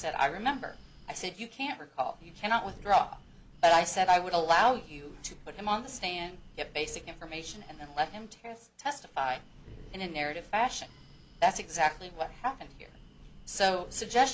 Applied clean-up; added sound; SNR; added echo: none; Breathing; 20 dB; none.